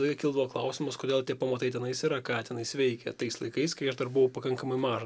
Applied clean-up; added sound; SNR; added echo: none; none; none; none.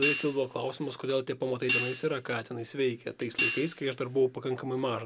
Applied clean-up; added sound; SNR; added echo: none; Hi-hat; 4 dB; none.